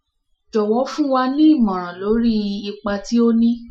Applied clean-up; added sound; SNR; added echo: classical method Wiener filter.